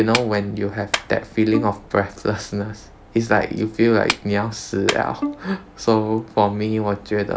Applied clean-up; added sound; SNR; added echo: none; Bowed string instrument + Clapping; 10 dB; none.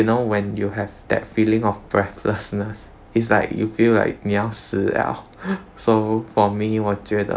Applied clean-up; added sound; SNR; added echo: none; none; none; none.